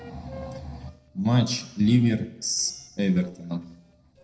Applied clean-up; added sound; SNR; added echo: neural separator model SepFormer DNS4.